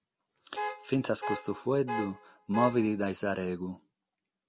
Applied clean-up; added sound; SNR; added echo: none; Alarm / Car; 7 dB; none.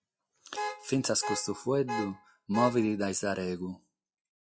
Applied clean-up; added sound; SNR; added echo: classical method log-MMSE.